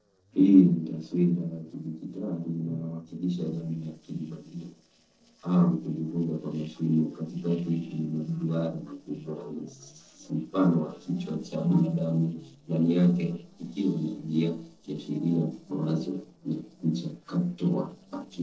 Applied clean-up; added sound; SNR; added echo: neural separator model SepFormer DNS4.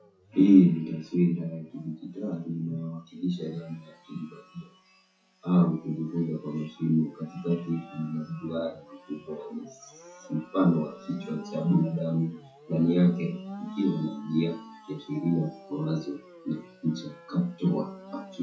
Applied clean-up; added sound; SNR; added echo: classical method WPE with log-MMSE.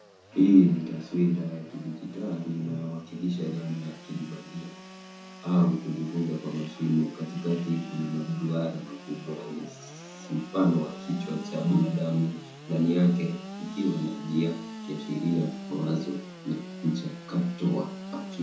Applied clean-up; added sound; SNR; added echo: none; Sawing / Engine; 14 dB; reverberation time 0.6 s.